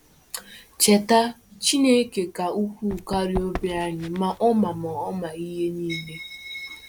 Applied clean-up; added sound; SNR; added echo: none; Run; 17 dB; none.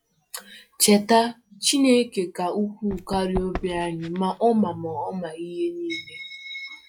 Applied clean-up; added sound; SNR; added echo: classical method log-MMSE.